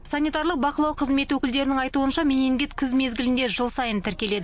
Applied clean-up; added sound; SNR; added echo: none; Purr; 18 dB; none.